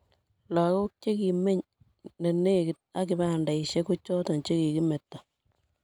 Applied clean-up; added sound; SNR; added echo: none; none; none; none.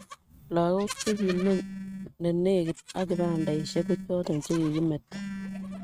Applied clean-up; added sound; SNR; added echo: neural mask model RNNoise.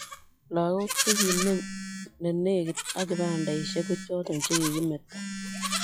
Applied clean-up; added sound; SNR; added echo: classical method log-MMSE.